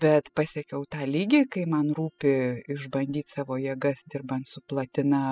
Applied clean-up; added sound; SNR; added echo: classical method spectral subtraction.